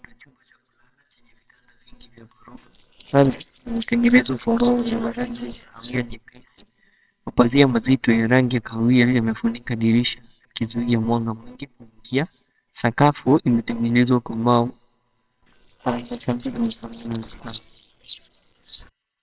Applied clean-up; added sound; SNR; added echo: neural separator model SepFormer WHAMR!.